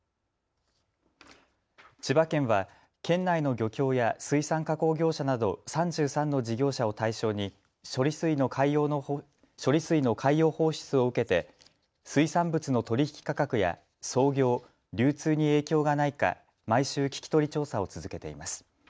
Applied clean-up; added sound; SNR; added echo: none; none; none; none.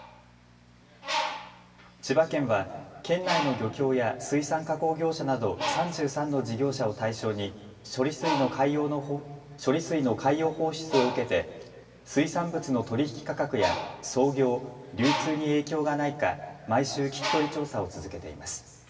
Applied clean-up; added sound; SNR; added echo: none; Bird; 9 dB; reverberation time 1.6 s.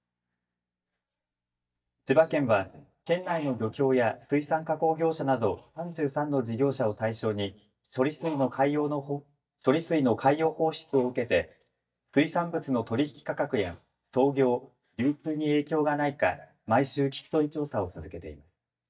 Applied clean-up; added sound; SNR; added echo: neural mask model DeepFilterNet 3.